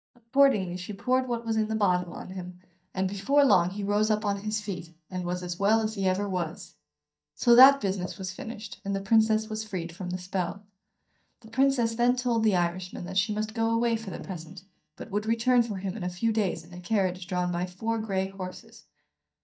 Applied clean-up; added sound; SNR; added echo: neural mask model DeepFilterNet 3.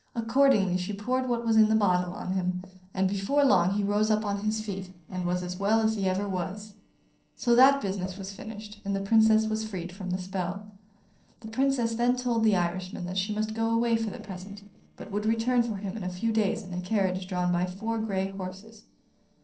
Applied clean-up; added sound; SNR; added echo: neural separator model SepFormer DNS4.